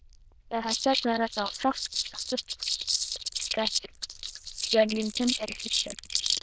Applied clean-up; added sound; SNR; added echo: neural diffusion model UNIVERSE++.